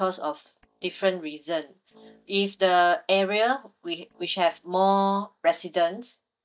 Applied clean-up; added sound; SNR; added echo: neural mask model DeepFilterNet 3.